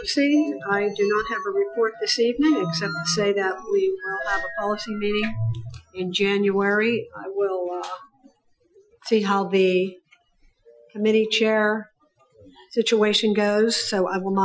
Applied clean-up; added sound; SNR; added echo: classical method Wiener filter.